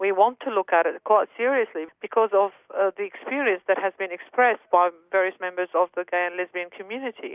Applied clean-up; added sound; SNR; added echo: none; none; none; none.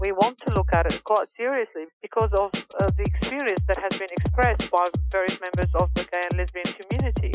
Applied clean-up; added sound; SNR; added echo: classical method Wiener filter.